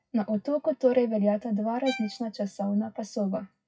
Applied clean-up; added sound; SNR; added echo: classical method WPE with log-MMSE.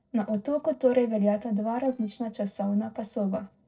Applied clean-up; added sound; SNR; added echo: neural separator model SepFormer DNS4.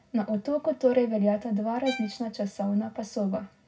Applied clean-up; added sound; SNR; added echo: none; Bowed string instrument; 15 dB; reverberation time 0.4 s.